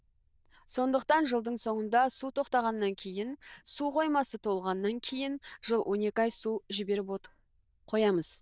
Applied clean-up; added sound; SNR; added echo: neural diffusion model UNIVERSE++.